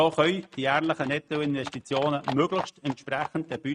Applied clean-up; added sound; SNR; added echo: neural mask model RNNoise.